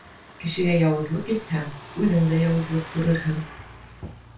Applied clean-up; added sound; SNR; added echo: none; Truck; 18 dB; reverberation time 0.2 s.